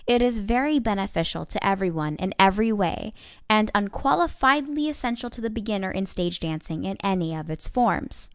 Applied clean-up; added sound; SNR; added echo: none; none; none; none.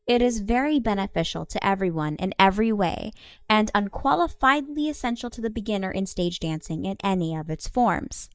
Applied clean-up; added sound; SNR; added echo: neural mask model DeepFilterNet 3.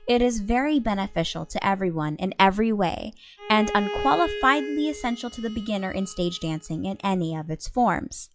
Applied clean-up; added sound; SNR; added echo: classical method log-MMSE.